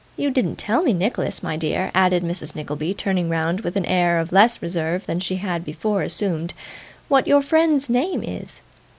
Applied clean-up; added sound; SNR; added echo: none; none; none; none.